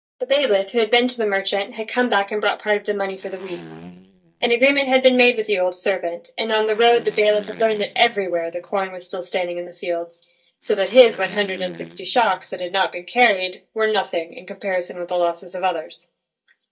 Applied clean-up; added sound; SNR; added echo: neural mask model DeepFilterNet 3.